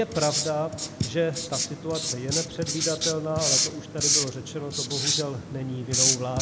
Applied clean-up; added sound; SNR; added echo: none; Writing; -2 dB; none.